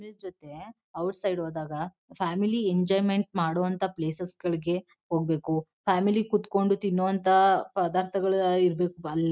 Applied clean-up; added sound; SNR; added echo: none; none; none; none.